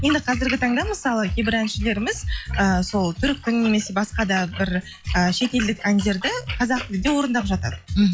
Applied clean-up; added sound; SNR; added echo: classical method log-MMSE.